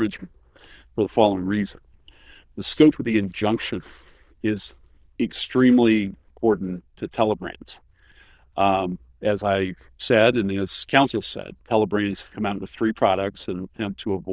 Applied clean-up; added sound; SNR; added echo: neural diffusion model UNIVERSE++.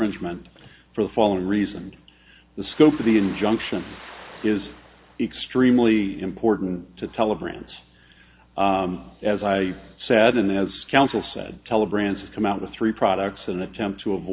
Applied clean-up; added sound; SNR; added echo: none; Ocean; 19 dB; none.